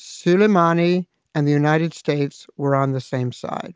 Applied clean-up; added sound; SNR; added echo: none; none; none; none.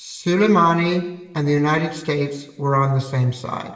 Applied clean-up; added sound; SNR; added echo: none; none; none; reverberation time 1.1 s.